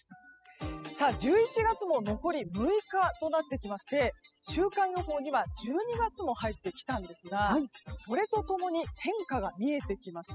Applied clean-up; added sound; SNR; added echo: classical method spectral subtraction.